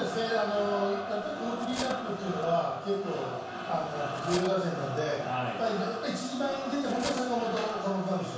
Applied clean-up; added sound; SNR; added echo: none; Cutlery, silverware; 13 dB; reverberation time 0.7 s.